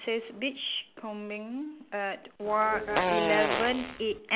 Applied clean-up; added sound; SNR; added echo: none; Fart; -1 dB; none.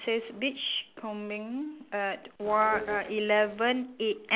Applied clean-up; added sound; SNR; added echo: none; none; none; none.